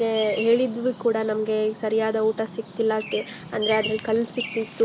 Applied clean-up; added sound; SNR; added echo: none; Bird vocalization, bird call, bird song; 13 dB; none.